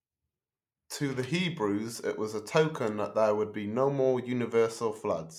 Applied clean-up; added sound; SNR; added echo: neural mask model Resemble Enhance denoiser.